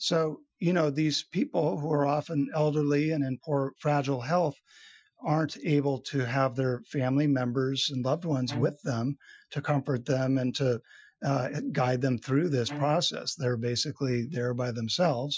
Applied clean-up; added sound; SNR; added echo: classical method Wiener filter.